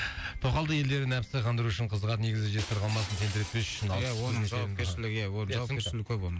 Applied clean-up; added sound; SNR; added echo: none; Shatter; 15 dB; none.